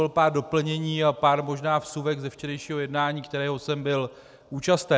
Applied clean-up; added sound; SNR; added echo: none; none; none; none.